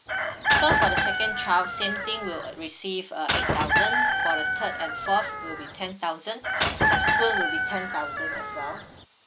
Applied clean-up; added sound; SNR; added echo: none; Shatter / Crushing + Chicken, rooster; -5 dB; none.